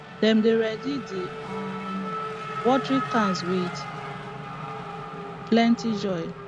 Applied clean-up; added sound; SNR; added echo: none; Race car, auto racing / Accelerating, revving, vroom; 7 dB; none.